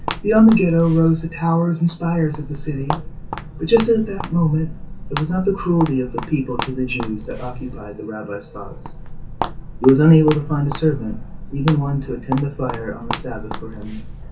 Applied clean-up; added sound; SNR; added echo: none; Walk, footsteps; 10 dB; reverberation time 0.3 s.